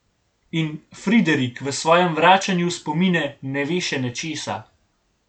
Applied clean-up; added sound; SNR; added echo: none; none; none; none.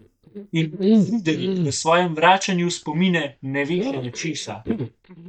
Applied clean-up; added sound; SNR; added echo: neural mask model DeepFilterNet 3.